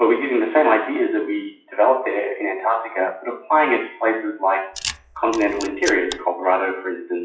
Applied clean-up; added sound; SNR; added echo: classical method WPE with log-MMSE.